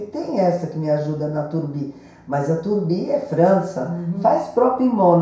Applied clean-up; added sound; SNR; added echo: none; none; none; reverberation time 0.6 s.